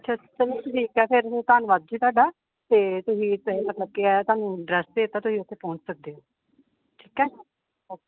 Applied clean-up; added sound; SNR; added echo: none; none; none; none.